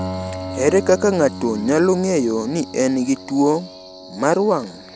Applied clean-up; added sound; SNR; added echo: none; Piano; 13 dB; none.